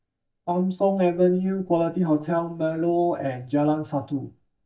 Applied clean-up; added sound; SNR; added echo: neural mask model DeepFilterNet 3.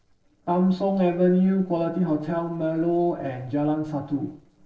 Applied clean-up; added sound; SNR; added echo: neural separator model SepFormer DNS4.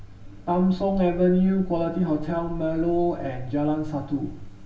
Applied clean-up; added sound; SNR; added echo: none; Rain; 12 dB; reverberation time 0.1 s.